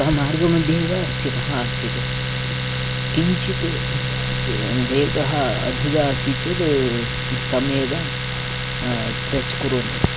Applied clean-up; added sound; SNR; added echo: none; Domestic sounds, home sounds; 1 dB; none.